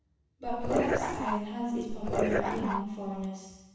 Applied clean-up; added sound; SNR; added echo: none; Dog; -3 dB; reverberation time 1.1 s.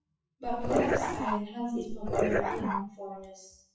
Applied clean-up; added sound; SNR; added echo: classical method WPE with log-MMSE.